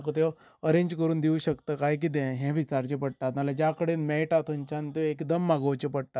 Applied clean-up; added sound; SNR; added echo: none; none; none; none.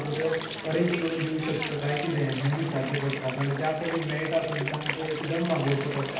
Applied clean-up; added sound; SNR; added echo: none; Water; 6 dB; reverberation time 0.9 s.